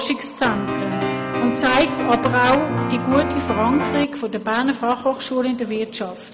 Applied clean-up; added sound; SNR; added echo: none; Piano; 3 dB; none.